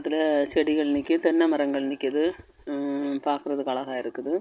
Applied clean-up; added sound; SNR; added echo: none; none; none; none.